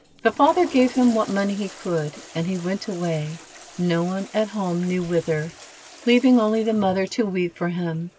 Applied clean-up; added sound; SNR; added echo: none; Toilet flush; 20 dB; none.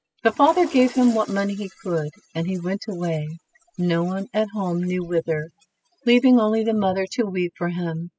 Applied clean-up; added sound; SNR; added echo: classical method spectral subtraction.